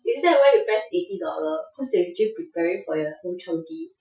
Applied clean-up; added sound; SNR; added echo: classical method Wiener filter.